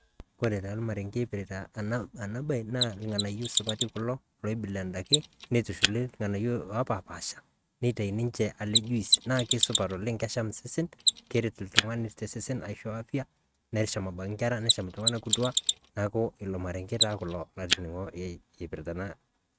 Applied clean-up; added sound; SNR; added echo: neural mask model RNNoise.